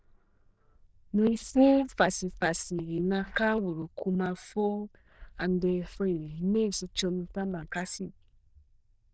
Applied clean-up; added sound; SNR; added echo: neural diffusion model UNIVERSE++.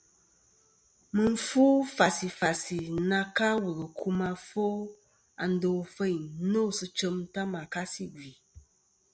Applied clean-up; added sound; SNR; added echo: none; none; none; none.